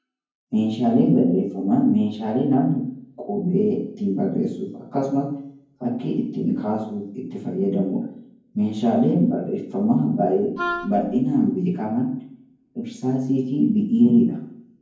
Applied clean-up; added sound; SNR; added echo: none; Wind instrument, woodwind instrument; 8 dB; reverberation time 0.9 s.